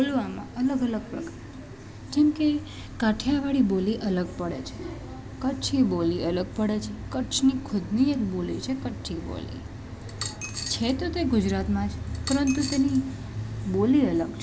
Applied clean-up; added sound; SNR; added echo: none; Coin (dropping); 11 dB; none.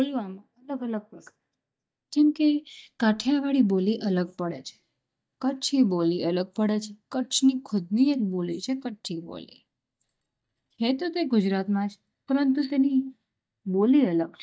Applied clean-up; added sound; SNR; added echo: neural mask model DeepFilterNet 3.